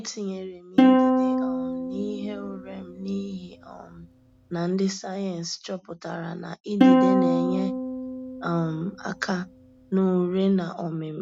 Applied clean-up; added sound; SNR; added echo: none; Plucked string instrument; -5 dB; none.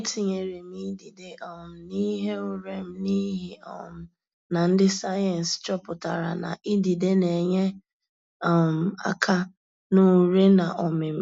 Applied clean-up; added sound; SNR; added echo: none; none; none; none.